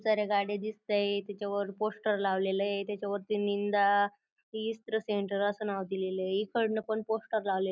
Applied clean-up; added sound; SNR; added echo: none; none; none; none.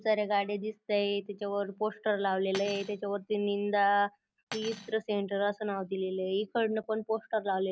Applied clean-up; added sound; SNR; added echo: none; Cutlery, silverware; 18 dB; none.